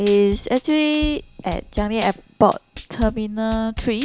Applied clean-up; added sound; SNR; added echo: none; Drum kit; 12 dB; none.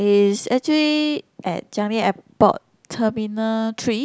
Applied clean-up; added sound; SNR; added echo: none; none; none; none.